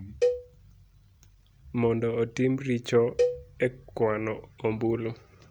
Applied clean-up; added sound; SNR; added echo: none; Cowbell; 4 dB; none.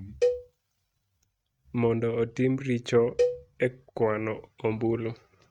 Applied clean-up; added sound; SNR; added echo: neural mask model RNNoise.